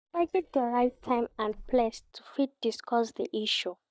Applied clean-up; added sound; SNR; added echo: neural mask model DeepFilterNet 3.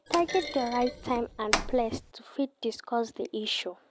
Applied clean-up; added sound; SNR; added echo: none; Thump, thud; 5 dB; none.